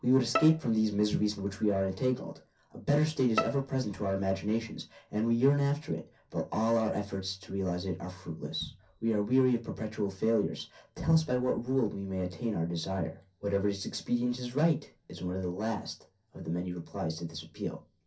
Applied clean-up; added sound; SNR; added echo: none; Bowed string instrument; 8 dB; reverberation time 0.3 s.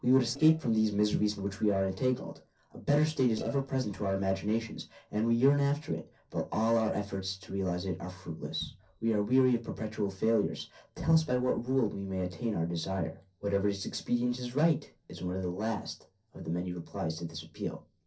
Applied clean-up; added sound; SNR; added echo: neural separator model SepFormer DNS4.